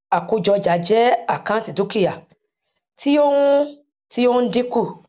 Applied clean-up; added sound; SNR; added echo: none; none; none; none.